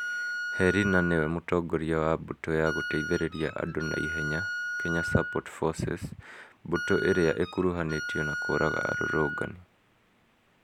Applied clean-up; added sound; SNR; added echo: none; Wind instrument, woodwind instrument; 6 dB; none.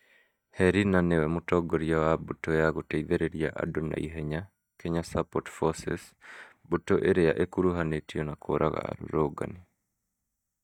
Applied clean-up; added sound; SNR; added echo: neural mask model DeepFilterNet 3.